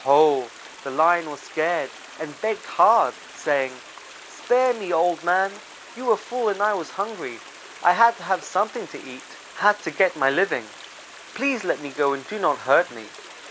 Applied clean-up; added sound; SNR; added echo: none; Stream; 19 dB; none.